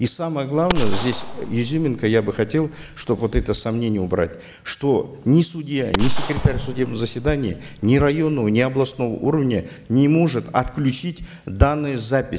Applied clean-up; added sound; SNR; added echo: none; Gunshot, gunfire; 6 dB; none.